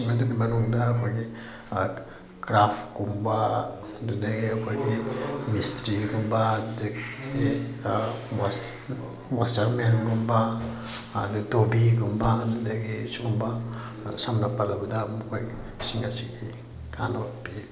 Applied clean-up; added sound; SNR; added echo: none; none; none; none.